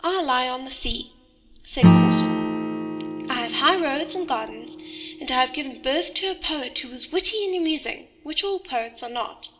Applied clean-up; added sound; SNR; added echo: none; Acoustic guitar / Strum; 0 dB; reverberation time 1.3 s.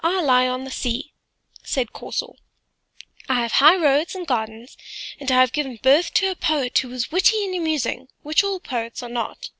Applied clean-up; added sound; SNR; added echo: none; none; none; none.